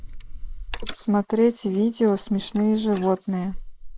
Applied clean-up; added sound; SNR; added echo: neural mask model Resemble Enhance denoiser.